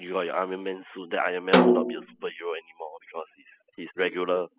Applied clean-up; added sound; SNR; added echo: classical method spectral subtraction.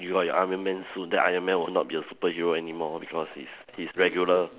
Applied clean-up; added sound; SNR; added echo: none; none; none; none.